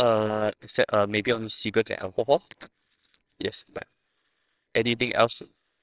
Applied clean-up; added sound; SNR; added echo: neural separator model SepFormer WHAMR!.